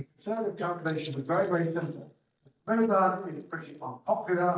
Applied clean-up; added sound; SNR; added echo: neural mask model DeepFilterNet 3.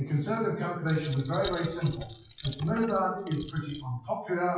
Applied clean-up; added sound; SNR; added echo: classical method WPE with log-MMSE.